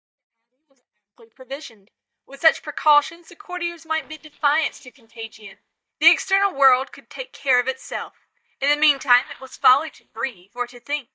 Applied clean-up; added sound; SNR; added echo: neural mask model DeepFilterNet 3.